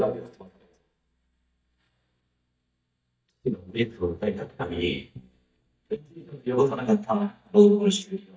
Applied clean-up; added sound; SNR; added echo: neural mask model DeepFilterNet 3.